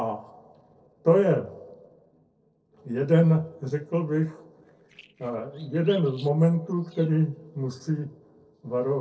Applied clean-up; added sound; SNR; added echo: neural separator model SepFormer DNS4.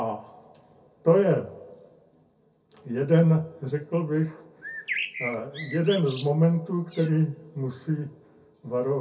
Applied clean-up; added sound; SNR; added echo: none; Bird; 10 dB; reverberation time 0.3 s.